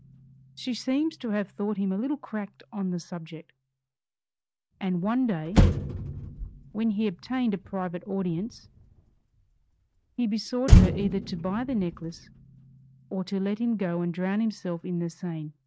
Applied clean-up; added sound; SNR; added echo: none; Motor vehicle (road); -1 dB; none.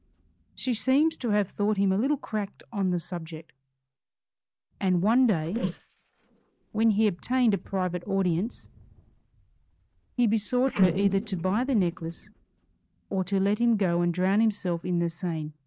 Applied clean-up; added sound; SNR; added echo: neural mask model Resemble Enhance denoiser.